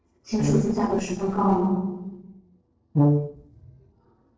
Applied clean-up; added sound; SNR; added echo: neural separator model SepFormer DNS4.